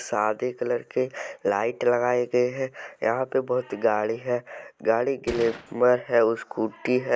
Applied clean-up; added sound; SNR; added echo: none; Gunshot, gunfire; 16 dB; none.